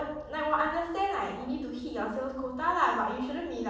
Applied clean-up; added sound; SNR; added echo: none; none; none; reverberation time 0.7 s.